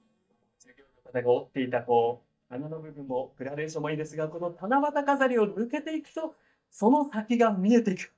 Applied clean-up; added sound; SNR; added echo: neural mask model DeepFilterNet 3.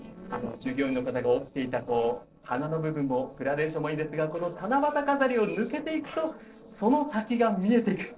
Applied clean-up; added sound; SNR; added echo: neural separator model SepFormer DNS4.